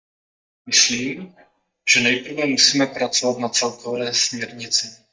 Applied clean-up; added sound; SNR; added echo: neural mask model DeepFilterNet 3.